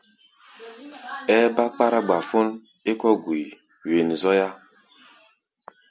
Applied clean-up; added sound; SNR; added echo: none; none; none; none.